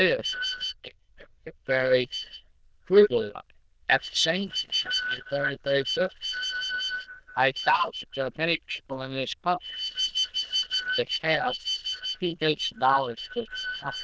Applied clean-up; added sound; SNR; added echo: neural diffusion model UNIVERSE++.